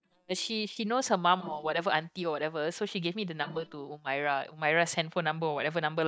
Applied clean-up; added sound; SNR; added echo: neural mask model DeepFilterNet 3.